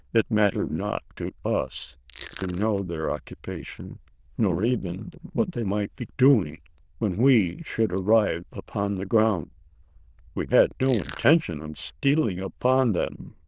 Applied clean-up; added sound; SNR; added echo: neural diffusion model UNIVERSE++.